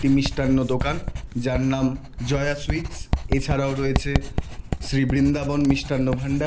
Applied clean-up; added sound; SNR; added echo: none; Writing; 4 dB; none.